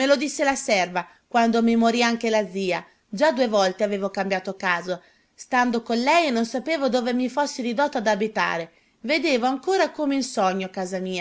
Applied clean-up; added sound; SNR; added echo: none; none; none; none.